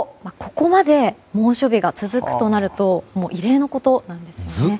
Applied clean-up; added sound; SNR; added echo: none; none; none; none.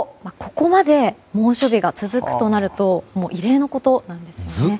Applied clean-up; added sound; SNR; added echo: none; Hi-hat; 18 dB; none.